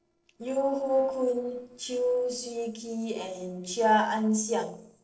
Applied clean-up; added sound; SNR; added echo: neural separator model SepFormer DNS4.